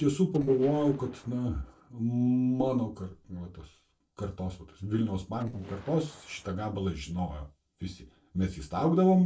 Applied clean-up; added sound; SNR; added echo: neural separator model SepFormer DNS4.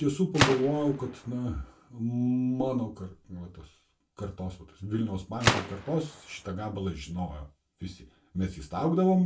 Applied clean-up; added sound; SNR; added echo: none; Gunshot, gunfire; 5 dB; reverberation time 0.2 s.